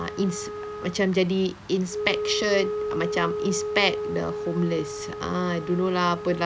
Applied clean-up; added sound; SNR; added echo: none; Wind instrument, woodwind instrument; 5 dB; none.